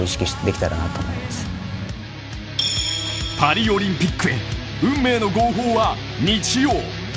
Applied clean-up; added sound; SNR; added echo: none; none; none; none.